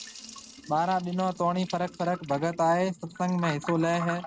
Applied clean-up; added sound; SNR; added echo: neural mask model RNNoise.